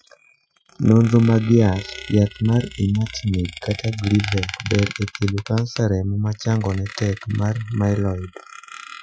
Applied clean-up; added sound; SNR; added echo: classical method Wiener filter.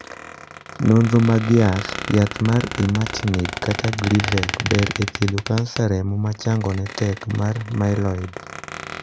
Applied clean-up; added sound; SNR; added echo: none; Squeak; 10 dB; none.